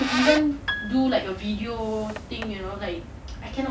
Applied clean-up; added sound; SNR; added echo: none; Piano + Squeak; 7 dB; none.